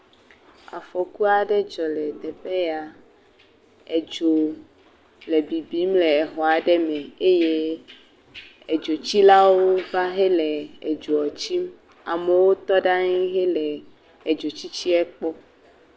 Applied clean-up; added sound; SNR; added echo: none; none; none; none.